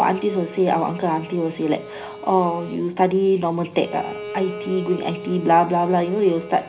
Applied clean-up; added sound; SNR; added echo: none; Bowed string instrument; 15 dB; reverberation time 0.4 s.